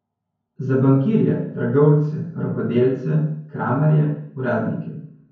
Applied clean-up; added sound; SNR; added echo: none; none; none; reverberation time 0.9 s.